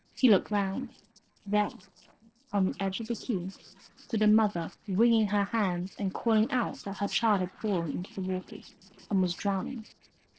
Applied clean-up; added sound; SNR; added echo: neural separator model SepFormer DNS4.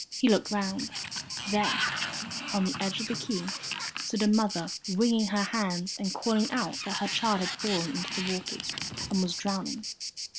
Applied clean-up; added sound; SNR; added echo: none; Sliding door + Insect; 5 dB; none.